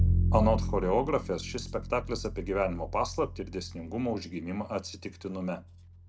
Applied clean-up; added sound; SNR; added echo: none; Bowed string instrument; 1 dB; none.